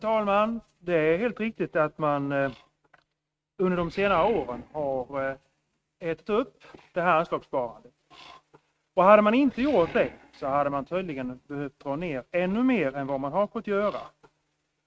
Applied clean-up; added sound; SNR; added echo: neural mask model RNNoise.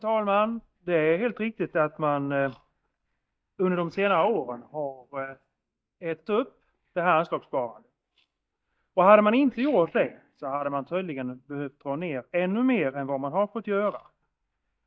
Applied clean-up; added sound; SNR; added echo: neural mask model DeepFilterNet 3.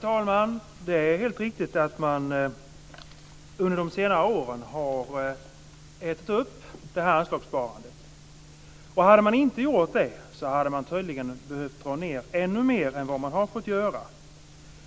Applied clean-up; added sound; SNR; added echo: none; none; none; none.